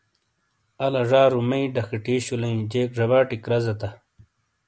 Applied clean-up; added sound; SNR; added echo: none; none; none; none.